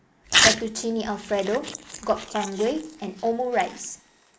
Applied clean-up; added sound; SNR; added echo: neural mask model Resemble Enhance denoiser.